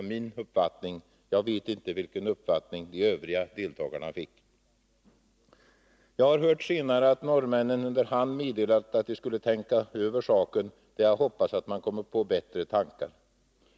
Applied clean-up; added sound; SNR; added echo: none; none; none; none.